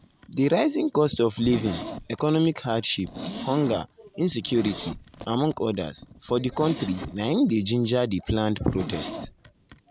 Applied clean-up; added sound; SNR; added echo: none; Zipper (clothing); 13 dB; none.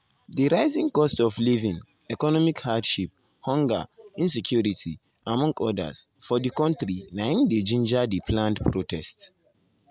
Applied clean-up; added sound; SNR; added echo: none; none; none; none.